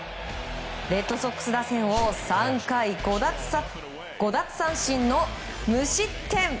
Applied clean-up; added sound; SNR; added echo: none; Gunshot, gunfire; 19 dB; none.